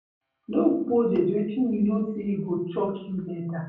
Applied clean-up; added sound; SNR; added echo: none; none; none; reverberation time 0.6 s.